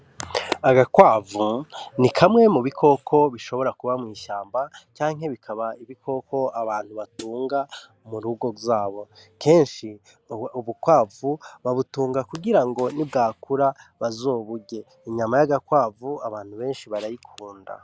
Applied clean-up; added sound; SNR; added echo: none; Hi-hat; 19 dB; none.